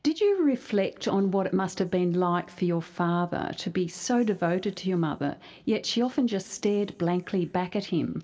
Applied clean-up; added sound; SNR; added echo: none; none; none; reverberation time 1.6 s.